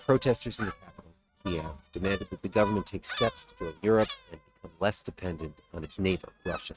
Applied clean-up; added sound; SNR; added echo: neural mask model RNNoise.